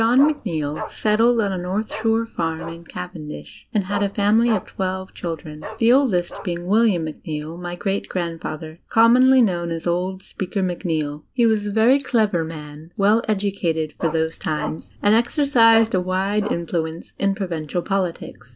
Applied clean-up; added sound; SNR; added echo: none; Bark; 14 dB; none.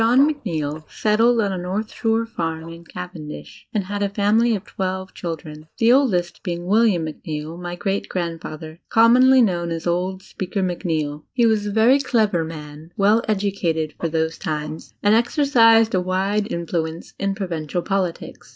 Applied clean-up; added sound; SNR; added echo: neural mask model DeepFilterNet 3.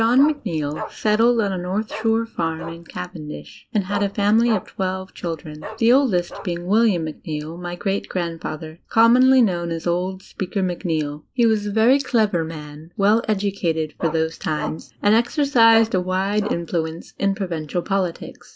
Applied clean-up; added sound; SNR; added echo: neural mask model Resemble Enhance denoiser.